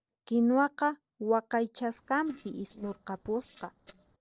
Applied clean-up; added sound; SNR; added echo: neural separator model SepFormer DNS4.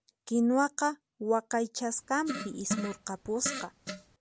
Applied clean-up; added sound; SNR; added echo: none; Fart; 8 dB; none.